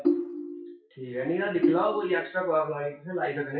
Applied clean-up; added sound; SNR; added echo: classical method WPE with log-MMSE.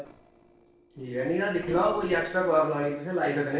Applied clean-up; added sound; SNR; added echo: neural separator model SepFormer DNS4.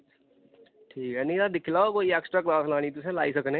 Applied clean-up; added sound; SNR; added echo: none; none; none; none.